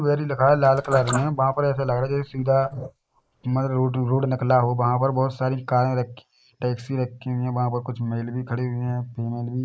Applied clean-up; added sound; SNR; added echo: neural mask model Resemble Enhance denoiser.